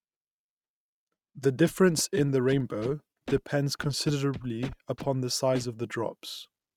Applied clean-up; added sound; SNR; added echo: neural mask model RNNoise.